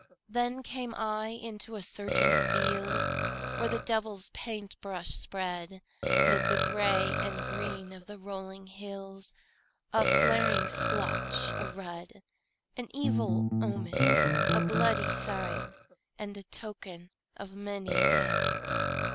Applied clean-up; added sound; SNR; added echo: none; Bass guitar + Burping, eructation; -4 dB; none.